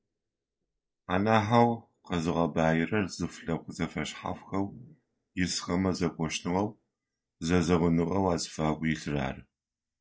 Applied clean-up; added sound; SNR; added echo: neural mask model DeepFilterNet 3.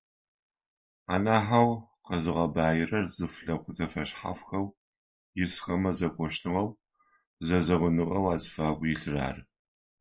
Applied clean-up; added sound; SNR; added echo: neural mask model Resemble Enhance denoiser.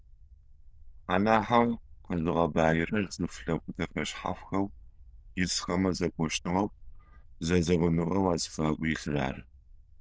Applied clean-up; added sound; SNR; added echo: neural diffusion model UNIVERSE++.